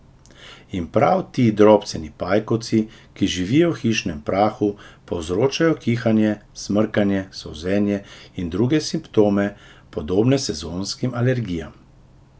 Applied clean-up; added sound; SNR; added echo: none; none; none; none.